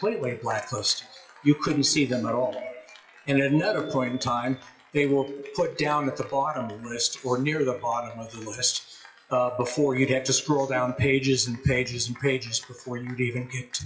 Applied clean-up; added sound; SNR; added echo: classical method WPE with log-MMSE.